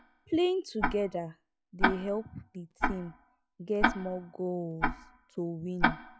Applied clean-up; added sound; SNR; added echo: classical method log-MMSE.